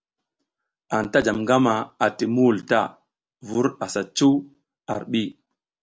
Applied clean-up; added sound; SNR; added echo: none; none; none; none.